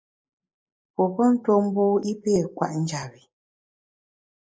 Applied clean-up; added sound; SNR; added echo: neural mask model Resemble Enhance denoiser.